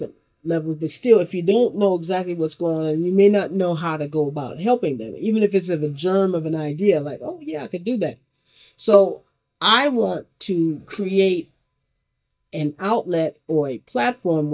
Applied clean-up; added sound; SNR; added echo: neural mask model DeepFilterNet 3.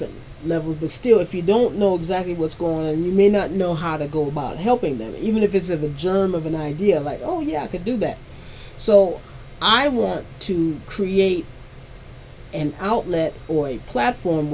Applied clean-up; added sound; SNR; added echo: none; none; none; none.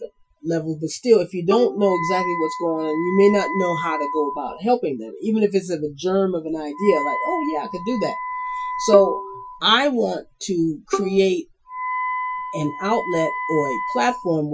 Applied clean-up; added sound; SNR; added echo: classical method Wiener filter.